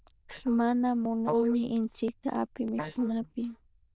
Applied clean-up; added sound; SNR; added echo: neural diffusion model UNIVERSE++.